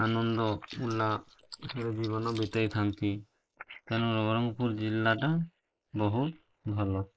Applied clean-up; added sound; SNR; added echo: neural mask model Resemble Enhance denoiser.